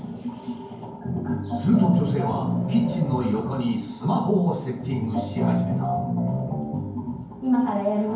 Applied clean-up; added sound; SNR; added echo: none; none; none; reverberation time 0.9 s.